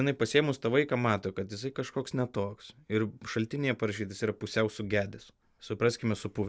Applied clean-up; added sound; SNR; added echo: none; none; none; none.